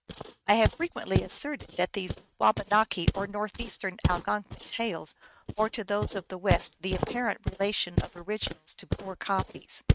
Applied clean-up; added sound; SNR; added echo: neural mask model RNNoise.